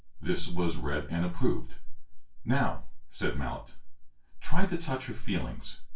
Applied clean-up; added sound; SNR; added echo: none; none; none; reverberation time 0.2 s.